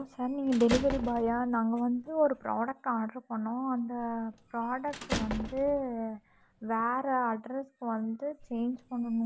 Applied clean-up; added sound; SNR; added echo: none; Squeak / Slam / Human group actions; 12 dB; none.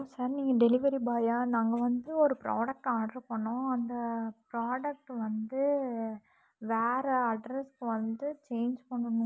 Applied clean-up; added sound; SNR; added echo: none; none; none; none.